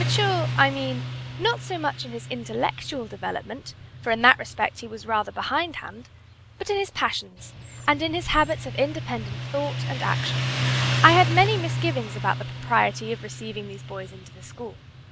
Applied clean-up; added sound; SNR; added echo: none; Motorcycle; 5 dB; none.